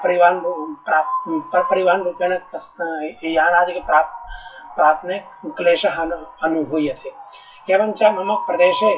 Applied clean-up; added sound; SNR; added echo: classical method WPE with log-MMSE.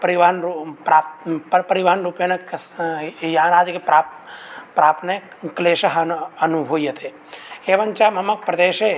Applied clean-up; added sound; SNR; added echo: none; none; none; none.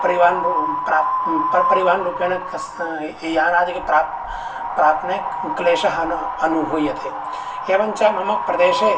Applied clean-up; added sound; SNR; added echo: none; Wind; 4 dB; reverberation time 0.3 s.